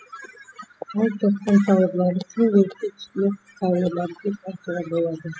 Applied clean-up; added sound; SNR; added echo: classical method spectral subtraction.